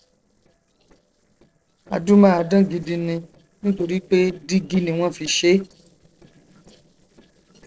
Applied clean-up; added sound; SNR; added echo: neural separator model SepFormer DNS4.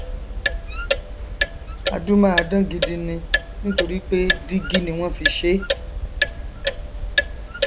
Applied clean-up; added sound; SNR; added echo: none; Clock; 0 dB; none.